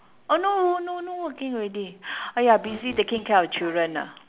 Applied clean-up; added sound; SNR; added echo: none; none; none; none.